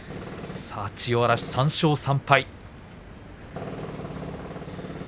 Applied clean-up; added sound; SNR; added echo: none; Tools; 11 dB; none.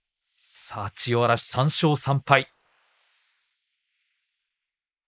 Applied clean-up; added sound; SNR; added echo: neural mask model Resemble Enhance denoiser.